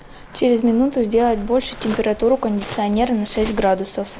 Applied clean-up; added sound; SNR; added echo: none; Waves, surf; 15 dB; none.